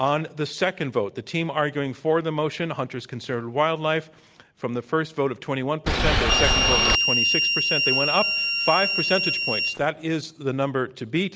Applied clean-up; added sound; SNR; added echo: none; Boat, Water vehicle + Harmonica; -4 dB; none.